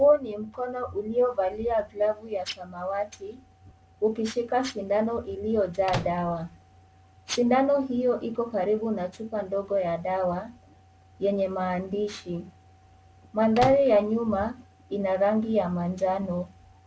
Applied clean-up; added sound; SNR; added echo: none; Microwave oven; 7 dB; none.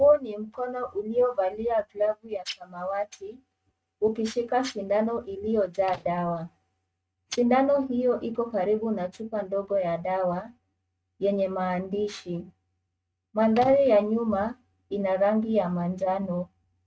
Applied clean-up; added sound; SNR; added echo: neural mask model RNNoise.